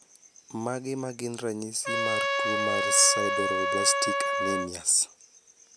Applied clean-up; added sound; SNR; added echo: none; Trumpet; -2 dB; none.